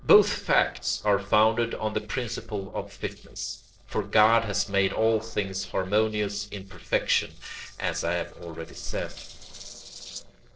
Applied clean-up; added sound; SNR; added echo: neural separator model SepFormer DNS4.